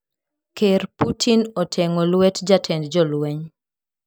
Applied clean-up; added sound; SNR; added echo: none; none; none; none.